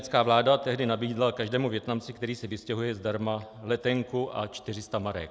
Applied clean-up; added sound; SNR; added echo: none; none; none; none.